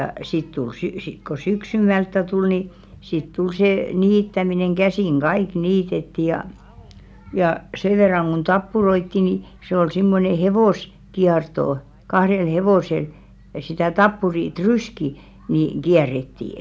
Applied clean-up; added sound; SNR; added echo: none; none; none; none.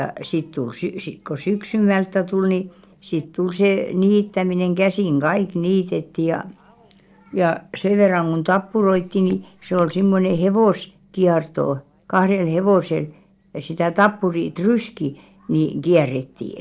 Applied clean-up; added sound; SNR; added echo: neural separator model SepFormer DNS4.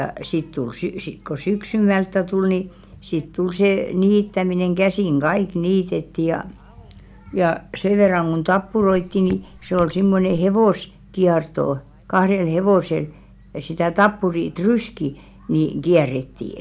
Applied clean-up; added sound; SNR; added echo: none; Raindrop / Drip; 17 dB; none.